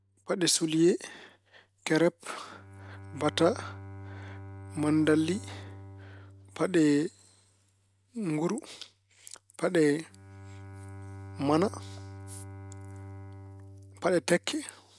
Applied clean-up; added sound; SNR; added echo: none; Bowed string instrument; 16 dB; none.